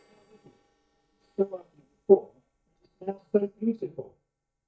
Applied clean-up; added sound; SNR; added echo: neural mask model DeepFilterNet 3.